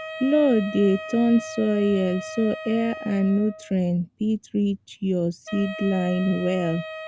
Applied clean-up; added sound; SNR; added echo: none; Wind instrument, woodwind instrument; 13 dB; none.